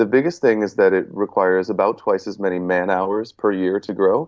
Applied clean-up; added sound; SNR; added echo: none; none; none; none.